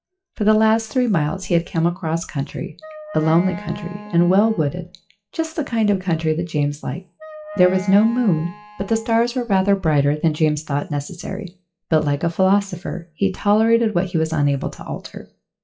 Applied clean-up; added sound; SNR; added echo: classical method WPE with log-MMSE.